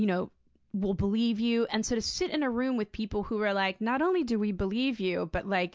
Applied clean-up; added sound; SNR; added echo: none; none; none; none.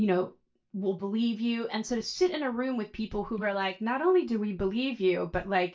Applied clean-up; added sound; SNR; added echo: neural mask model DeepFilterNet 3.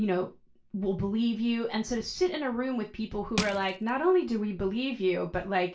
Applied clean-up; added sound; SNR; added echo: none; Crushing; 5 dB; reverberation time 0.3 s.